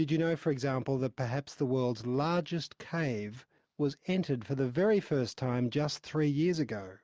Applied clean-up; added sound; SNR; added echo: none; none; none; none.